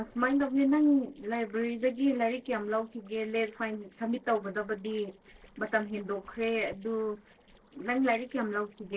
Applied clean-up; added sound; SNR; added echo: neural separator model SepFormer DNS4.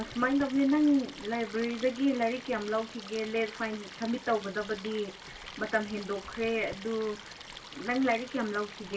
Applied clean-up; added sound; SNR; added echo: none; Stream; 15 dB; reverberation time 0.2 s.